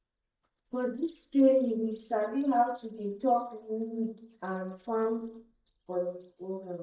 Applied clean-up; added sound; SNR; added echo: neural mask model DeepFilterNet 3.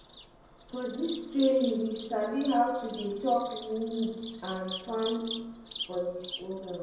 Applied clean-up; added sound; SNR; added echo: none; Bird vocalization, bird call, bird song; 12 dB; reverberation time 0.9 s.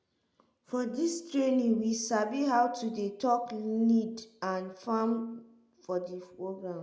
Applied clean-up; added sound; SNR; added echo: none; none; none; none.